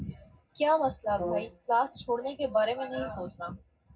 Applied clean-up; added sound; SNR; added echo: none; Brass instrument; 9 dB; reverberation time 0.3 s.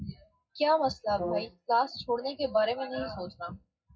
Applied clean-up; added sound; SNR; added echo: classical method WPE with log-MMSE.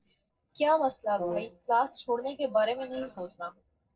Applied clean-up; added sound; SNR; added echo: neural separator model SepFormer DNS4.